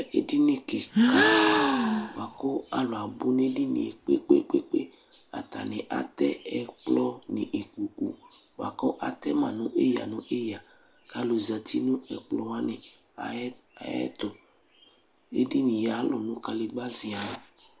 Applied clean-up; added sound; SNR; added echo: none; Gasp; -3 dB; none.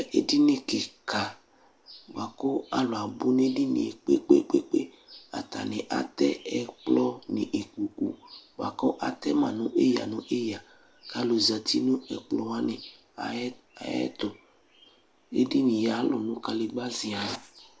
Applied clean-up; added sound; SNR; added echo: none; none; none; none.